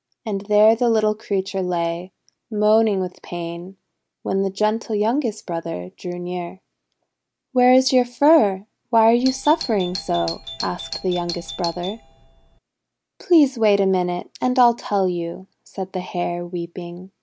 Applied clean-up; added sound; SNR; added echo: none; Doorbell; 12 dB; none.